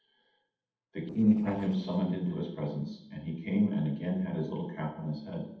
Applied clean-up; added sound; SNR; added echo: neural separator model SepFormer DNS4.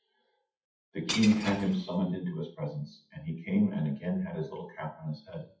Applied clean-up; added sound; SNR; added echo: classical method WPE with log-MMSE.